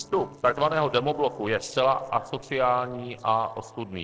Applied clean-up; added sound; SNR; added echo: neural separator model SepFormer DNS4.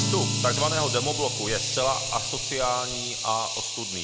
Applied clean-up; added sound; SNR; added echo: none; Hiss + Acoustic guitar / Strum; 0 dB; none.